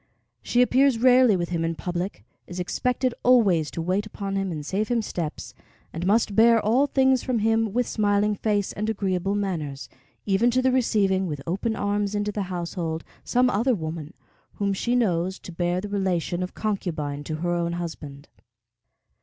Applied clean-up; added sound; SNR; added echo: none; none; none; none.